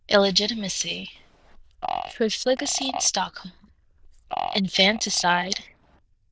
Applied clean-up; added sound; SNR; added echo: neural diffusion model UNIVERSE++.